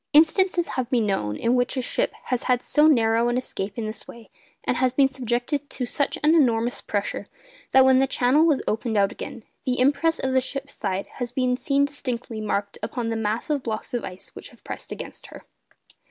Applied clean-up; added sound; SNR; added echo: none; none; none; none.